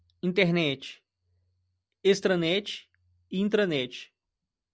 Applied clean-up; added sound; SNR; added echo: none; none; none; none.